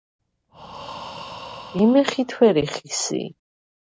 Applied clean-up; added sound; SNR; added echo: none; Breathing; 17 dB; none.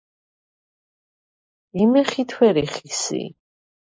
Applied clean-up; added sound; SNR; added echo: neural mask model Resemble Enhance denoiser.